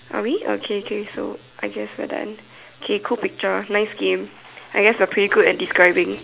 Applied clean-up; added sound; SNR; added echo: none; none; none; none.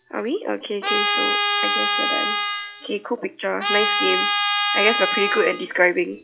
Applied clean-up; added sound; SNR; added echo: classical method log-MMSE.